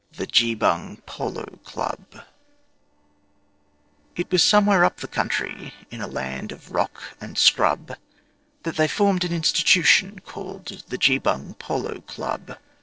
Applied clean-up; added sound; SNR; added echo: neural separator model SepFormer DNS4.